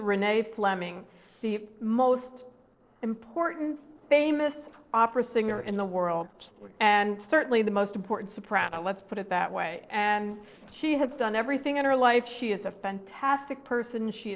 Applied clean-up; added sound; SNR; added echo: neural separator model SepFormer DNS4.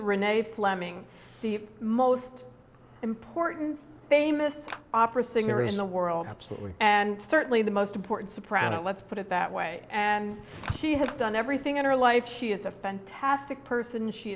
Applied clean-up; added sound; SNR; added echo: none; Clapping; 13 dB; none.